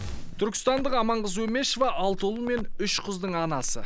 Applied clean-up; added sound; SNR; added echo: none; Crackle; 5 dB; none.